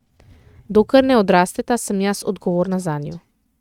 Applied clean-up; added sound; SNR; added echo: neural mask model RNNoise.